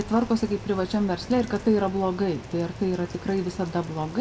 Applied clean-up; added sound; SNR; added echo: none; Rain; 14 dB; reverberation time 0.5 s.